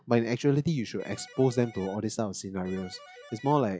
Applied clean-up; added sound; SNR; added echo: classical method log-MMSE.